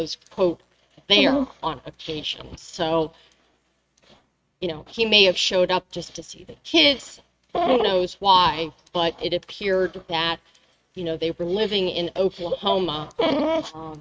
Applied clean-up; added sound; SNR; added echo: neural mask model RNNoise.